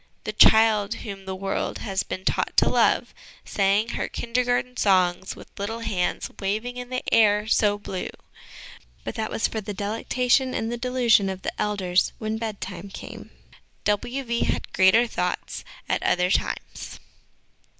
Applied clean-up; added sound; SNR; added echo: none; none; none; none.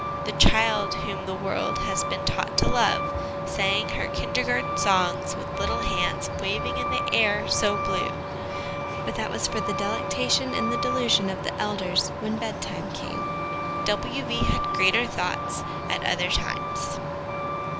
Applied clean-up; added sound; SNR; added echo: none; Truck; 2 dB; none.